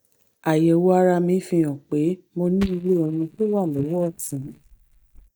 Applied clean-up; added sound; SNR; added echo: neural mask model DeepFilterNet 3.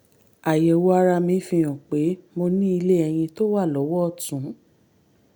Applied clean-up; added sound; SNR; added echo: none; none; none; none.